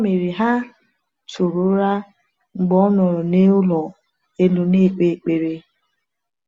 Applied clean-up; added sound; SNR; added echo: none; none; none; none.